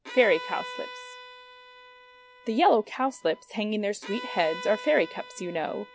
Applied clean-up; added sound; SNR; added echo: none; Bowed string instrument; 14 dB; none.